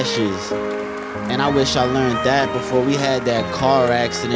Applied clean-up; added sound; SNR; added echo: none; Applause; 15 dB; none.